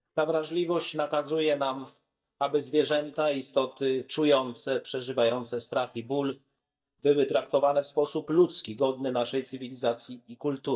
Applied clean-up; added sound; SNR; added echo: neural mask model DeepFilterNet 3.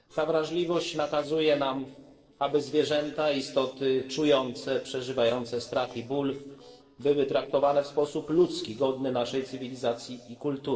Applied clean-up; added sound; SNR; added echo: neural separator model SepFormer DNS4.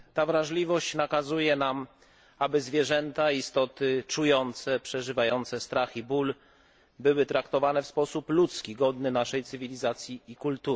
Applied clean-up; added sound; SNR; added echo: none; none; none; none.